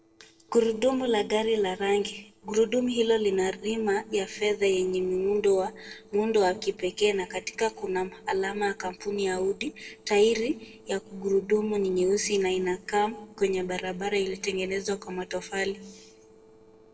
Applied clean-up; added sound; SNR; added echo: neural separator model SepFormer DNS4.